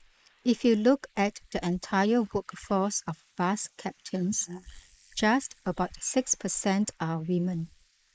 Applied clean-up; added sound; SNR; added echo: neural mask model Resemble Enhance denoiser.